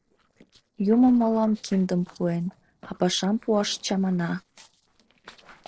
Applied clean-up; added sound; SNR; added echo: neural separator model SepFormer DNS4.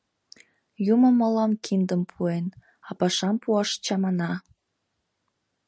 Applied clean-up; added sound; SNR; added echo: none; none; none; none.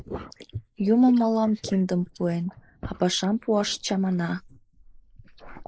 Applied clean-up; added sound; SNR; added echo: neural mask model Resemble Enhance denoiser.